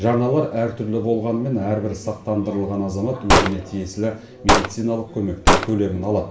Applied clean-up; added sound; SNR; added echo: none; Gunshot, gunfire; -1 dB; reverberation time 0.5 s.